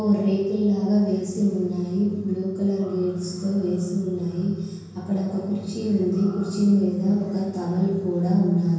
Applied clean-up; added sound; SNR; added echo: none; none; none; reverberation time 1.0 s.